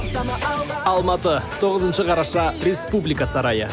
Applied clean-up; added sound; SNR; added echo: none; none; none; none.